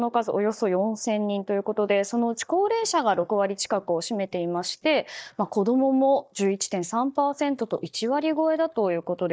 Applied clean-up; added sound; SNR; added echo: neural mask model DeepFilterNet 3.